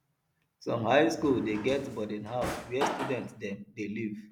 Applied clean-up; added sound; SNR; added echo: none; Drawer open or close; 7 dB; none.